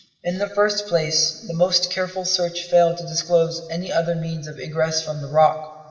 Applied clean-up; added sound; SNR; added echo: none; none; none; reverberation time 1.9 s.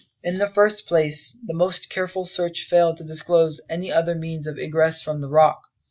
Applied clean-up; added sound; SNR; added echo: none; none; none; none.